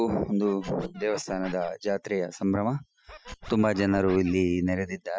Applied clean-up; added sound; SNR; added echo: classical method Wiener filter.